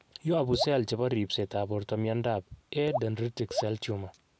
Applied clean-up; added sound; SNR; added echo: none; Raindrop / Drip; 6 dB; none.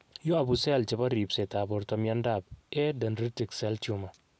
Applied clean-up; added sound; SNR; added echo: none; none; none; none.